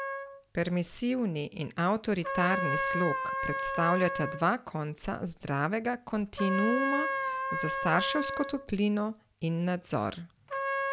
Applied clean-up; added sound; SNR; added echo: none; Trumpet; 4 dB; none.